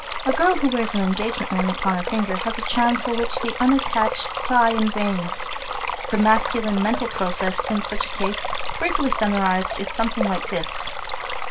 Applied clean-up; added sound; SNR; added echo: none; Stream; 6 dB; reverberation time 0.2 s.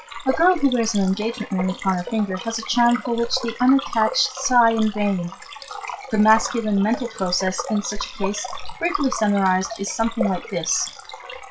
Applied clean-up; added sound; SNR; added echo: classical method WPE with log-MMSE.